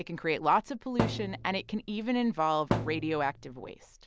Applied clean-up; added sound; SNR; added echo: none; Thump, thud; 4 dB; none.